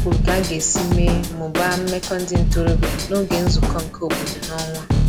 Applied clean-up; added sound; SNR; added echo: none; Drum kit; -3 dB; none.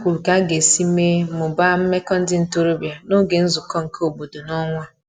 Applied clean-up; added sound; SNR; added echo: none; none; none; none.